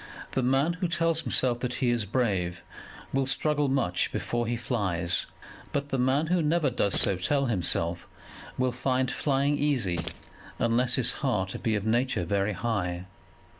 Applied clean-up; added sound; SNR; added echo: none; Keys jangling; 14 dB; none.